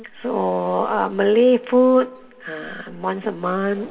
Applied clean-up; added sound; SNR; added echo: none; none; none; reverberation time 1.9 s.